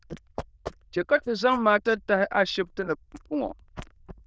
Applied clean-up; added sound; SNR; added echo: neural diffusion model UNIVERSE++.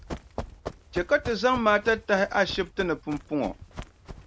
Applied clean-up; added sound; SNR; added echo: none; Run; 13 dB; none.